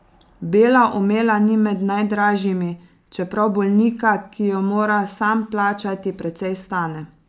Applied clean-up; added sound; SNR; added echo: none; none; none; none.